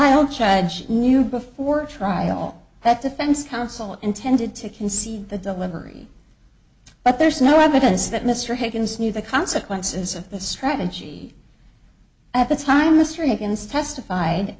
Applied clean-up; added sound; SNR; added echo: none; none; none; none.